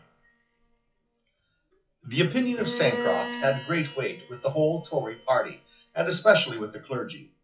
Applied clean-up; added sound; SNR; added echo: classical method WPE with log-MMSE.